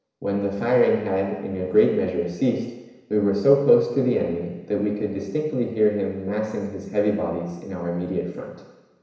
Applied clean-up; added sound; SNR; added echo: none; none; none; reverberation time 1.0 s.